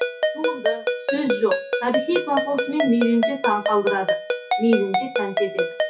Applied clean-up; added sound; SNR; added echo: none; Ringtone; 1 dB; reverberation time 0.3 s.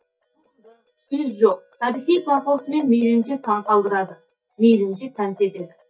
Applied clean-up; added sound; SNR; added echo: neural mask model DeepFilterNet 3.